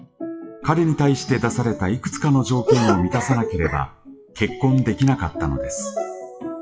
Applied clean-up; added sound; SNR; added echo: classical method WPE with log-MMSE.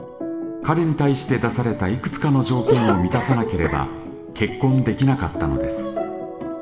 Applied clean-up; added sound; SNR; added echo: none; Cough; 7 dB; reverberation time 1.5 s.